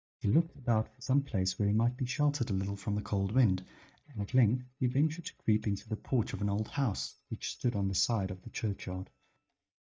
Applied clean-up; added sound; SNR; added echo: neural mask model DeepFilterNet 3.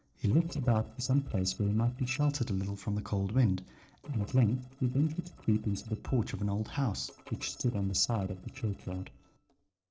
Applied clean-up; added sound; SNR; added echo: neural separator model SepFormer DNS4.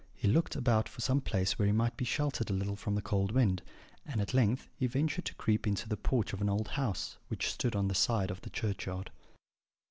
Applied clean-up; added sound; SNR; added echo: none; none; none; none.